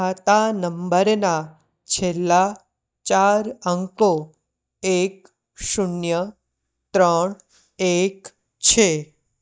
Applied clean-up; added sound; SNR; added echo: neural mask model DeepFilterNet 3.